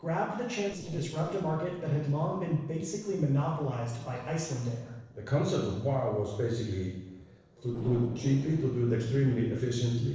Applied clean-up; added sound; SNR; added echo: neural separator model SepFormer DNS4.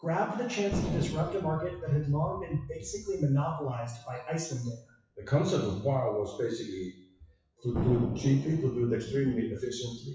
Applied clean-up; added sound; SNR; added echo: classical method WPE with log-MMSE.